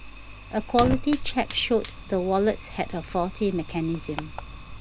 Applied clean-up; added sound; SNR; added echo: none; Fire; 6 dB; none.